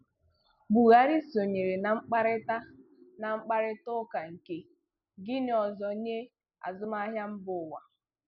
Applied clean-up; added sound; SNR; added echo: none; none; none; none.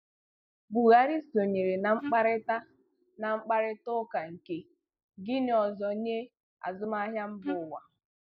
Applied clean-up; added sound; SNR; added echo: neural mask model DeepFilterNet 3.